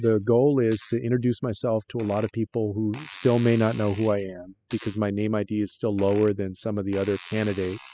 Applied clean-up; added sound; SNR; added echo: classical method spectral subtraction.